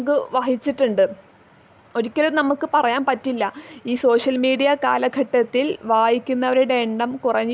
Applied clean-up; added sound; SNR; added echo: none; none; none; none.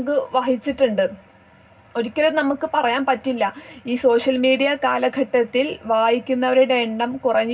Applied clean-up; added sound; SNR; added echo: none; none; none; reverberation time 0.4 s.